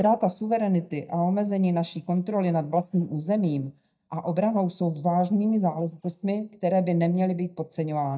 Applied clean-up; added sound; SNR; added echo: neural mask model DeepFilterNet 3.